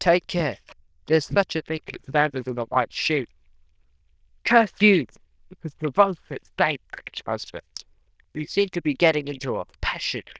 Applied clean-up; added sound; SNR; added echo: neural diffusion model UNIVERSE++.